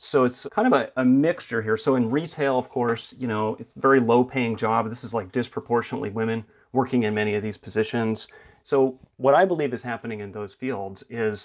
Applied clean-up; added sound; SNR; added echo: none; none; none; none.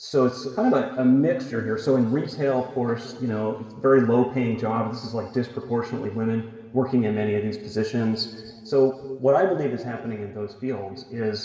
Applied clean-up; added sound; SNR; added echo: none; none; none; reverberation time 2.2 s.